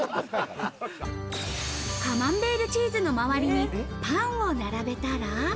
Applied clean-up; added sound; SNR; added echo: none; none; none; none.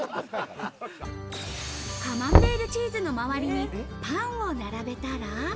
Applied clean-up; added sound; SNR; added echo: none; Knock; -4 dB; none.